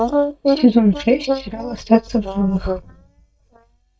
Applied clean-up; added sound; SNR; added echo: neural mask model DeepFilterNet 3.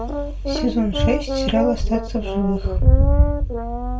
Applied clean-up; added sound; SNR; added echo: none; Brass instrument; 8 dB; reverberation time 0.2 s.